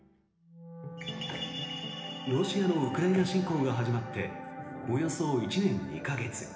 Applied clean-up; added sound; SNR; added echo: none; Wind instrument, woodwind instrument; 18 dB; reverberation time 1.1 s.